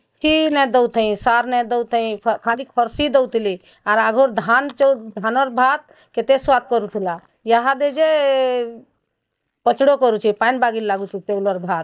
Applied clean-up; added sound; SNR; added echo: neural mask model DeepFilterNet 3.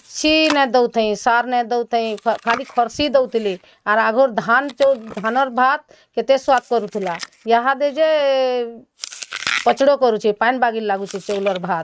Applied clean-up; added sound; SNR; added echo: neural mask model RNNoise.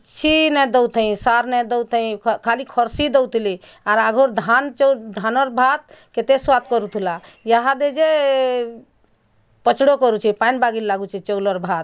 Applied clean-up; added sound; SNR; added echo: none; none; none; none.